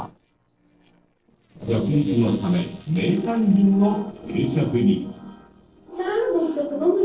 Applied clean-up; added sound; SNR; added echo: neural separator model SepFormer DNS4.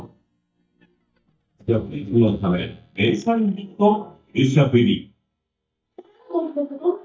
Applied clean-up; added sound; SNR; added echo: neural mask model DeepFilterNet 3.